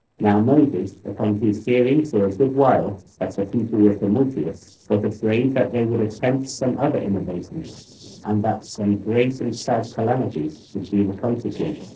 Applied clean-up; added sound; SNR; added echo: neural separator model SepFormer DNS4.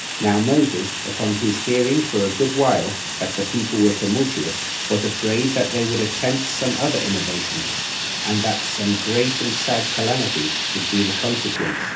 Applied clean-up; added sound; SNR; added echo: none; Fire; 4 dB; reverberation time 0.3 s.